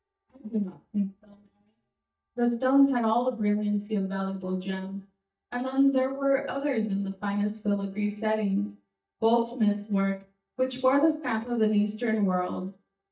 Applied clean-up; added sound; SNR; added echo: neural mask model DeepFilterNet 3.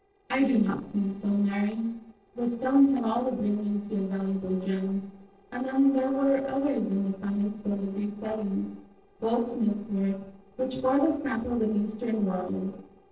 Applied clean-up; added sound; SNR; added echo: neural separator model SepFormer DNS4.